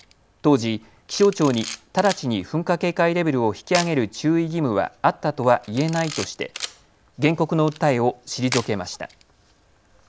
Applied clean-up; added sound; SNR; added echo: none; Camera; 16 dB; none.